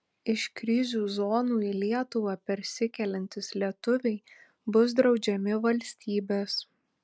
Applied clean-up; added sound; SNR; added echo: none; none; none; none.